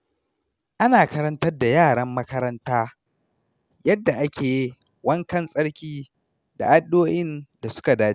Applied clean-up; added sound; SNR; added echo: none; none; none; none.